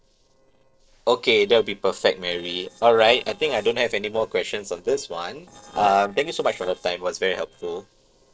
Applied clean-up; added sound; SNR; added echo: neural separator model SepFormer DNS4.